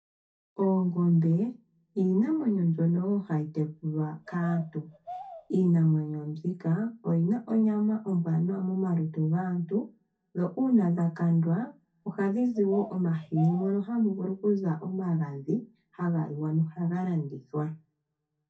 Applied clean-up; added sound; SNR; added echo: none; Bird vocalization, bird call, bird song; 18 dB; reverberation time 0.3 s.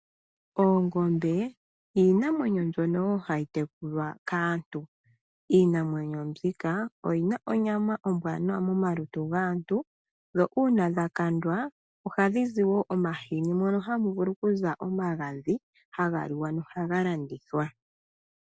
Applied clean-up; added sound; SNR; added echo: none; none; none; none.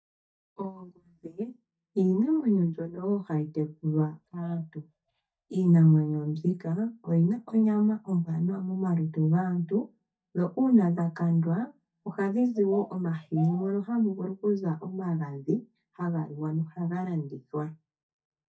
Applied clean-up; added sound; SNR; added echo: neural mask model DeepFilterNet 3.